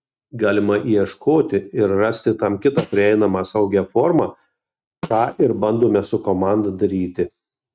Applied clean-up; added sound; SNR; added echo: neural mask model RNNoise.